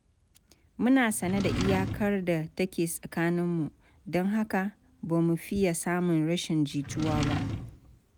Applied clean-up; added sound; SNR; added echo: none; Drawer open or close; 5 dB; none.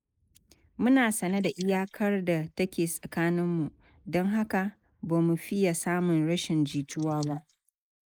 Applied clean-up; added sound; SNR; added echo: neural mask model Resemble Enhance denoiser.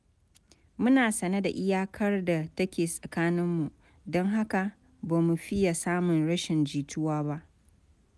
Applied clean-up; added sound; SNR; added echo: none; none; none; none.